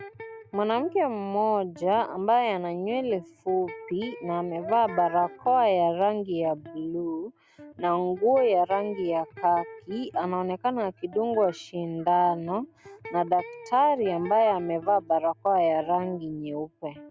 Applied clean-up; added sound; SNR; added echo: none; Electric guitar; 20 dB; none.